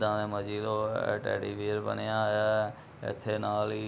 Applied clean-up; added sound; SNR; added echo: none; none; none; none.